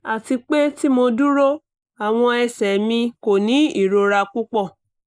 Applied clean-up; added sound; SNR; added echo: neural mask model Resemble Enhance denoiser.